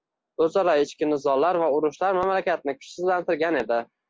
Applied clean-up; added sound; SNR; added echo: none; none; none; none.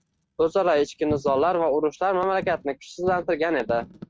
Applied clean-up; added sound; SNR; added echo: neural mask model RNNoise.